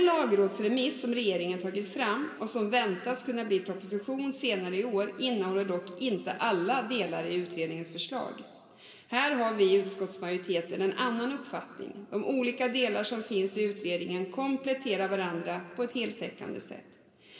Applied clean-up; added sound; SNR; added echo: none; none; none; reverberation time 1.7 s.